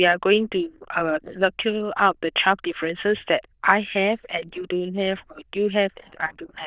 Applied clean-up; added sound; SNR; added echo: neural diffusion model UNIVERSE++.